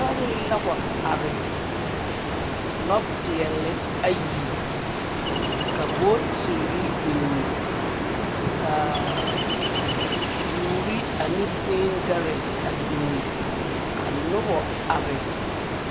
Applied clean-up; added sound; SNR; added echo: none; Ocean; -2 dB; none.